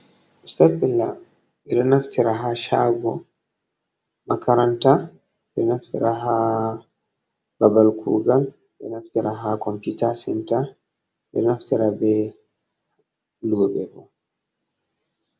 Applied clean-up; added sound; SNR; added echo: none; none; none; none.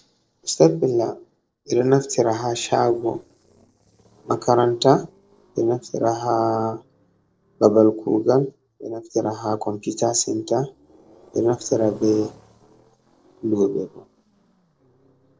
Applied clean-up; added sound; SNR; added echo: neural separator model SepFormer DNS4.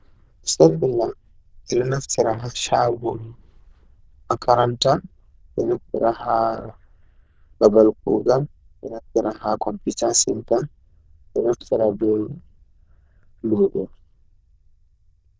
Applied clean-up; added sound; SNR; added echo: neural diffusion model UNIVERSE++.